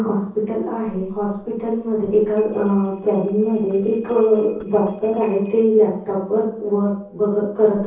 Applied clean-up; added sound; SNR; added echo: neural separator model SepFormer DNS4.